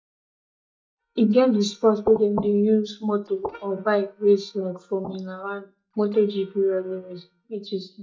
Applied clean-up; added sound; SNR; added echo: neural mask model DeepFilterNet 3.